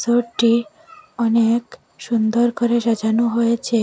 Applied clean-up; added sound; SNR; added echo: none; none; none; none.